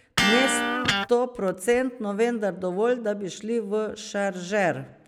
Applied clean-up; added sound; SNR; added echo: none; Electric guitar; 2 dB; none.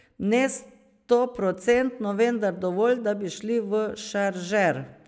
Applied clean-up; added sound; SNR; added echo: none; none; none; none.